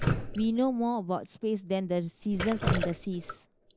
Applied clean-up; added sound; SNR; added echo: none; Drip; 4 dB; none.